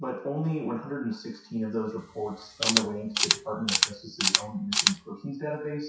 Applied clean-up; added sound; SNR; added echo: classical method WPE with log-MMSE.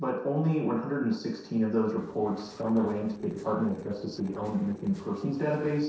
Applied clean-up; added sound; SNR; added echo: neural separator model SepFormer DNS4.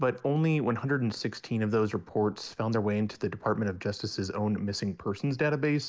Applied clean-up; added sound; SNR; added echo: none; none; none; none.